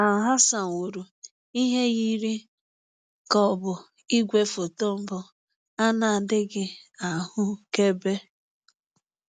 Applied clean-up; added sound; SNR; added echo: none; none; none; none.